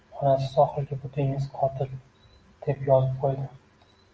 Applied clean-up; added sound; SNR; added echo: none; none; none; none.